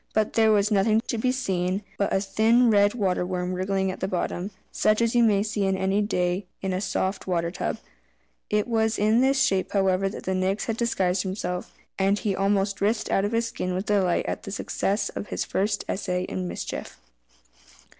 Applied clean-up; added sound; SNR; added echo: none; none; none; none.